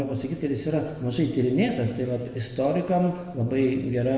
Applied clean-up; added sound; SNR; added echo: none; none; none; reverberation time 2.1 s.